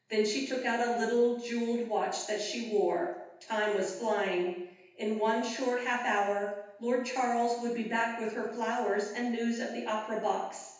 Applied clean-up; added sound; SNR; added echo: none; none; none; reverberation time 0.8 s.